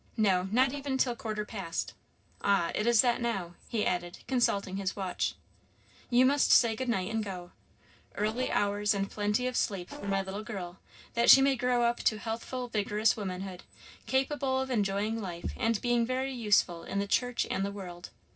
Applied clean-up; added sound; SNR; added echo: neural separator model SepFormer DNS4.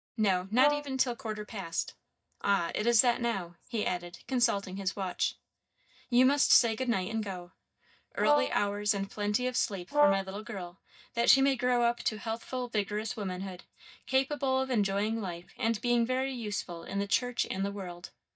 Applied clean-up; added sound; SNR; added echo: neural mask model DeepFilterNet 3.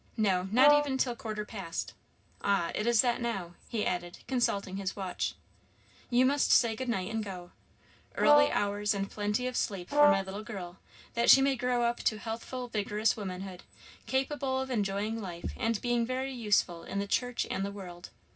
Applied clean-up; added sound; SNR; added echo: none; Brass instrument; -3 dB; reverberation time 0.4 s.